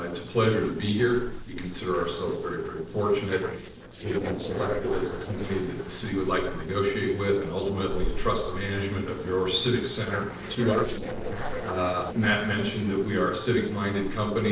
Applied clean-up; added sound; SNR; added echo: neural separator model SepFormer DNS4.